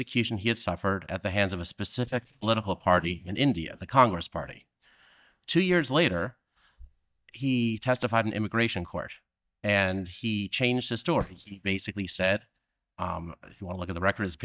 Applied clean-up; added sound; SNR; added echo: neural mask model DeepFilterNet 3.